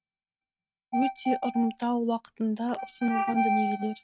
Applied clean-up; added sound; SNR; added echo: neural mask model RNNoise.